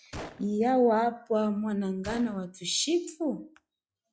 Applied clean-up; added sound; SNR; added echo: classical method log-MMSE.